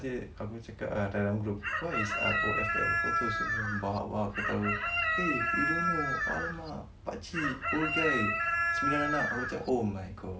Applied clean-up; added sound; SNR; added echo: none; Chicken, rooster; -3 dB; none.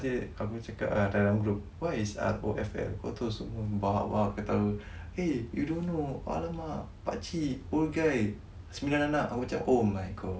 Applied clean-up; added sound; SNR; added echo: none; none; none; none.